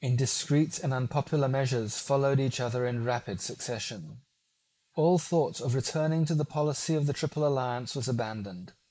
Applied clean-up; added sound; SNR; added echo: neural mask model Resemble Enhance denoiser.